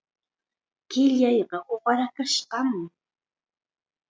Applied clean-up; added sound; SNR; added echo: none; none; none; none.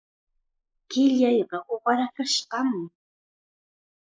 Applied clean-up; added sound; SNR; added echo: neural mask model Resemble Enhance denoiser.